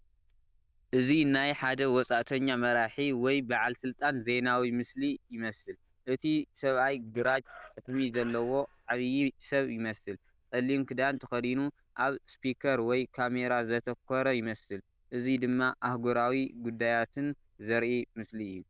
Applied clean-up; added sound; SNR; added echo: neural diffusion model UNIVERSE++.